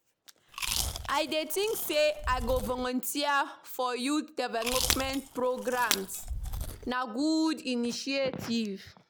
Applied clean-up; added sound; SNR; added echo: none; Shatter + Chewing, mastication; 4 dB; none.